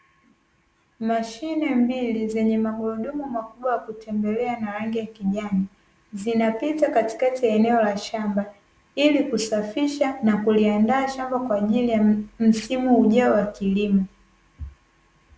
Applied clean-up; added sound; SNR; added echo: none; none; none; none.